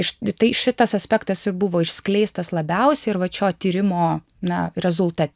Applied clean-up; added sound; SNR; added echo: none; none; none; none.